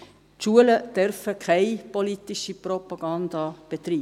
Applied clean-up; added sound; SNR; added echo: none; none; none; none.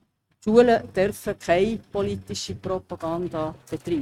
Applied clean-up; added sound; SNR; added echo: neural mask model RNNoise.